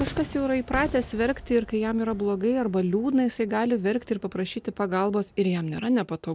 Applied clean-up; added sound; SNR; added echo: none; Cheering / Fireworks; 16 dB; none.